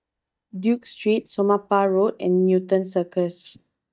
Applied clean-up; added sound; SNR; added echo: neural mask model DeepFilterNet 3.